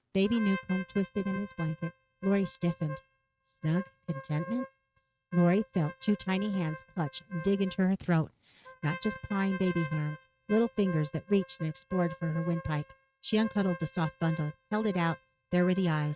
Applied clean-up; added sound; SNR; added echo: neural mask model RNNoise.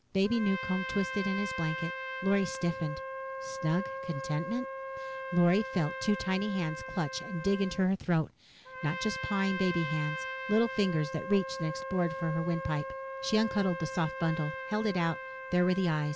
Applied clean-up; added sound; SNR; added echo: none; Trumpet; 8 dB; none.